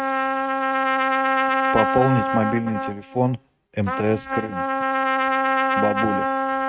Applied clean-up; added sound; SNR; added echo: neural mask model RNNoise.